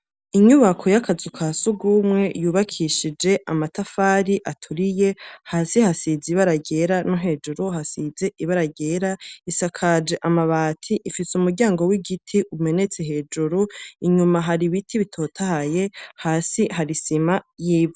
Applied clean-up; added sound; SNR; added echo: none; none; none; none.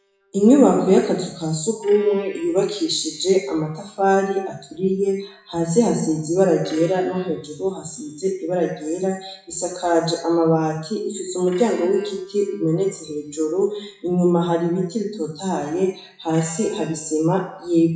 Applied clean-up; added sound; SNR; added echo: classical method WPE with log-MMSE.